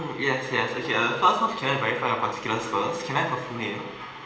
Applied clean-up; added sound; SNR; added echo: none; Accordion; 16 dB; reverberation time 1.1 s.